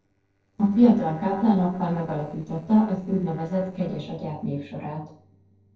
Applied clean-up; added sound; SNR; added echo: neural separator model SepFormer DNS4.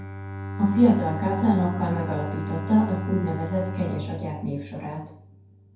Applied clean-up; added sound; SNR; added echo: none; Bowed string instrument; 7 dB; reverberation time 0.6 s.